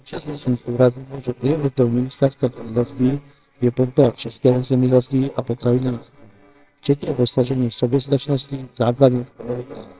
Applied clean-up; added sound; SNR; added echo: neural separator model SepFormer WHAMR!.